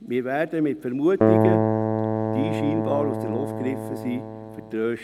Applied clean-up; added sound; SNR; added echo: none; Keyboard (musical); -3 dB; none.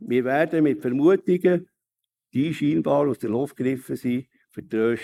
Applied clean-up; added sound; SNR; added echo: neural mask model Resemble Enhance denoiser.